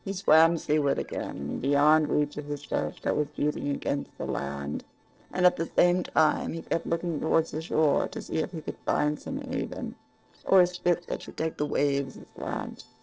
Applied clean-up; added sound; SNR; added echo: neural separator model SepFormer DNS4.